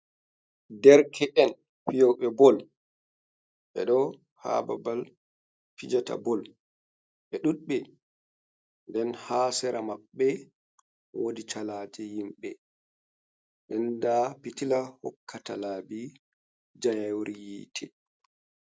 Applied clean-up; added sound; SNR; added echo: none; none; none; none.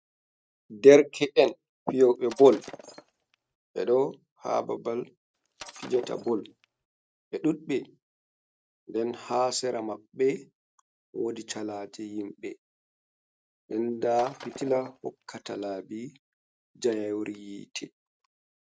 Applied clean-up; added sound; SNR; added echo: neural mask model RNNoise.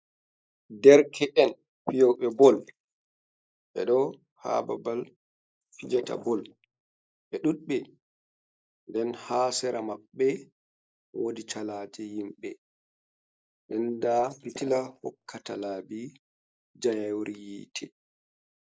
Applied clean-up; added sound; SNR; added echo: neural mask model Resemble Enhance denoiser.